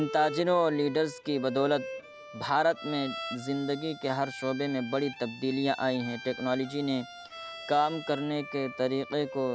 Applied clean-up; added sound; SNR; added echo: none; Bowed string instrument; 13 dB; none.